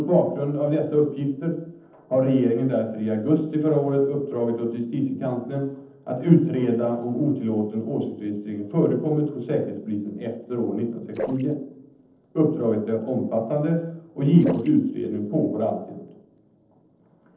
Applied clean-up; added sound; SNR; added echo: neural separator model SepFormer DNS4.